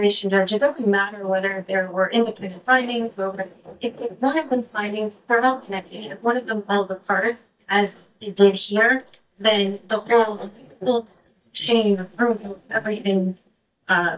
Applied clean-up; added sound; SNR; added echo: neural mask model DeepFilterNet 3.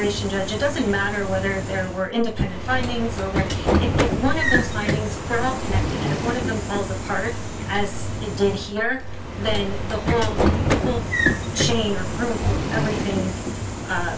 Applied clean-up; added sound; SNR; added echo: none; Sliding door / Train; -1 dB; reverberation time 0.2 s.